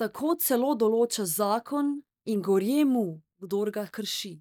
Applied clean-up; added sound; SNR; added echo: neural mask model DeepFilterNet 3.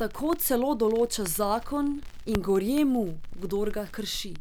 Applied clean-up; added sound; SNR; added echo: none; Crackle; 9 dB; none.